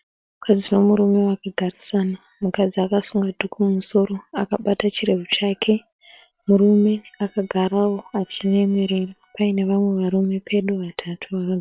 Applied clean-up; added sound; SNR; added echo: neural separator model SepFormer WHAM!.